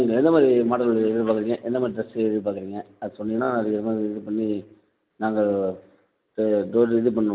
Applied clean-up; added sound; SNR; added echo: none; none; none; none.